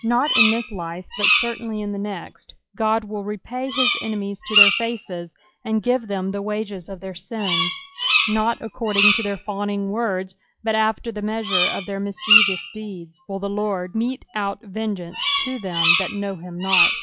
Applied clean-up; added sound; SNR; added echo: classical method log-MMSE.